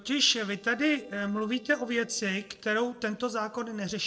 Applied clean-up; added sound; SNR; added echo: neural separator model SepFormer DNS4.